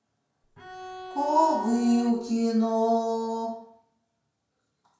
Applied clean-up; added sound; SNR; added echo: none; Bowed string instrument; 14 dB; reverberation time 0.5 s.